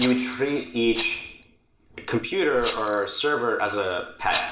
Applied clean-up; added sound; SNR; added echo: none; Rattle; 13 dB; reverberation time 0.2 s.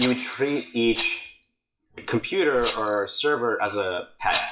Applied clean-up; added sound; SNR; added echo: classical method WPE with log-MMSE.